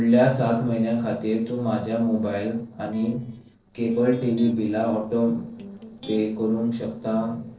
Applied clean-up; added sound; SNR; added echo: neural separator model SepFormer DNS4.